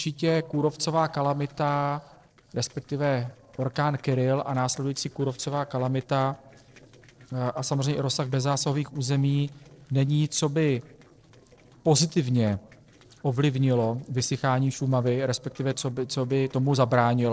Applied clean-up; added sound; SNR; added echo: neural separator model SepFormer DNS4.